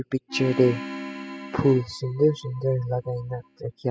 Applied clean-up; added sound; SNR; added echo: classical method spectral subtraction.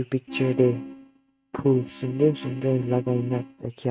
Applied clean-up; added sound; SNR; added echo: neural mask model RNNoise.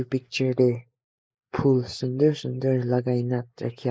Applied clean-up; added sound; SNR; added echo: neural mask model Resemble Enhance denoiser.